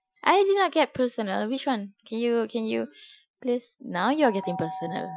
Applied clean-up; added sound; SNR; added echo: classical method Wiener filter.